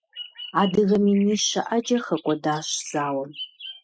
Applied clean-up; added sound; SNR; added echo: classical method spectral subtraction.